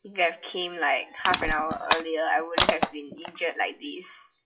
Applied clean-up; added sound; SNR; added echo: classical method WPE with log-MMSE.